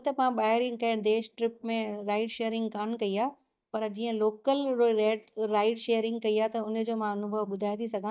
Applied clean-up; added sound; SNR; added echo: neural mask model DeepFilterNet 3.